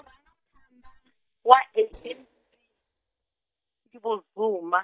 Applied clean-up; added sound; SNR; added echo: neural mask model DeepFilterNet 3.